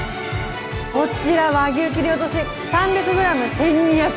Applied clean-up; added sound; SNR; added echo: none; none; none; none.